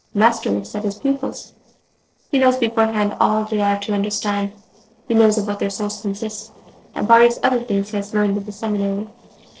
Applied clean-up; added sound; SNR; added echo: neural separator model SepFormer DNS4.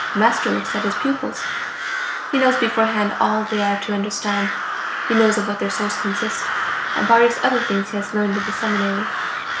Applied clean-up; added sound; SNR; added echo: none; Crow; 3 dB; none.